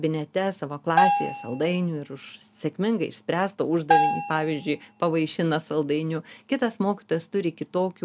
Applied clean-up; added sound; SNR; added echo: none; Bell; 0 dB; none.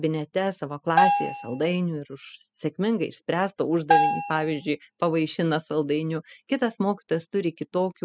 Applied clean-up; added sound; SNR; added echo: classical method spectral subtraction.